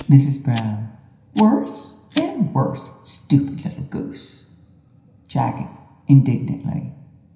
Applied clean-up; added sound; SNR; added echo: none; Fire; 15 dB; reverberation time 0.9 s.